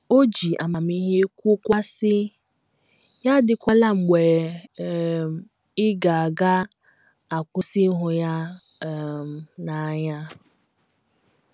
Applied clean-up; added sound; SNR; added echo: none; none; none; none.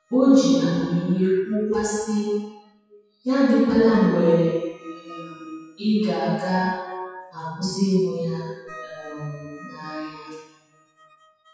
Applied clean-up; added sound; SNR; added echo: classical method WPE with log-MMSE.